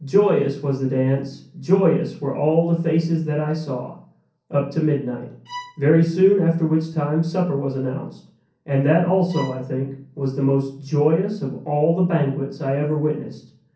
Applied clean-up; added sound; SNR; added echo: none; Bowed string instrument; 18 dB; reverberation time 0.6 s.